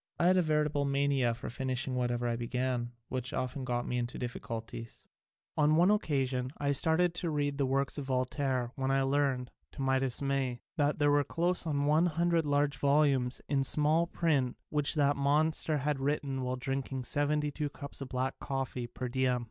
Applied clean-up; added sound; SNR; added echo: none; none; none; none.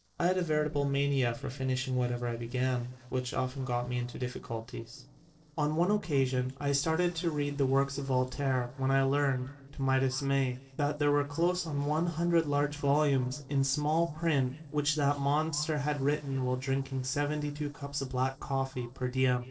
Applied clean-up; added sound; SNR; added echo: neural separator model SepFormer DNS4.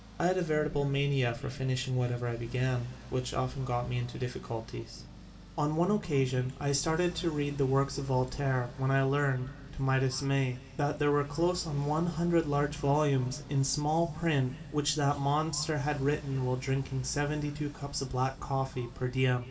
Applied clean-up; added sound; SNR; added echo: none; Accelerating, revving, vroom; 18 dB; reverberation time 2.4 s.